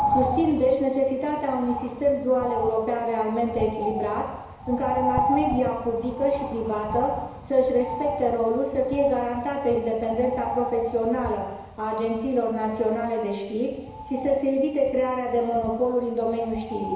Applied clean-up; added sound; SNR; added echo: none; Bird; 8 dB; reverberation time 1.0 s.